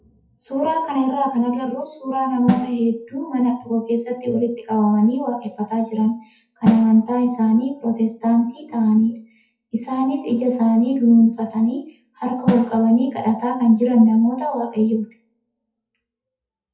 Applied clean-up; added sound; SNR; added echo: classical method WPE with log-MMSE.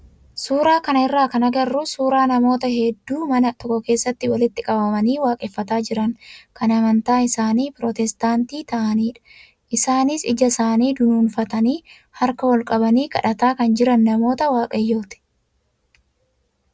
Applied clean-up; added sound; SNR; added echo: none; none; none; none.